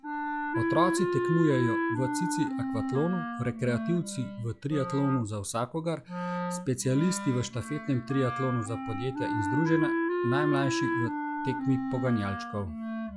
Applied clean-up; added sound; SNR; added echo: classical method log-MMSE.